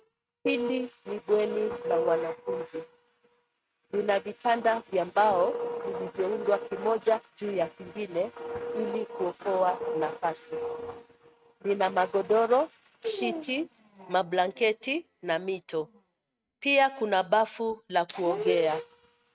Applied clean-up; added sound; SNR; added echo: neural mask model RNNoise.